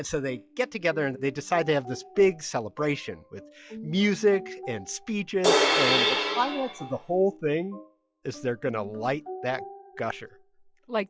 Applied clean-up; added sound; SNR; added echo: classical method log-MMSE.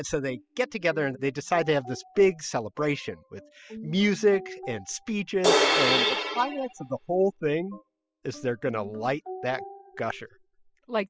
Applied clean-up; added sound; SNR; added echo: classical method spectral subtraction.